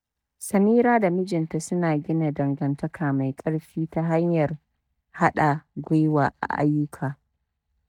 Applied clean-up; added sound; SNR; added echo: neural mask model DeepFilterNet 3.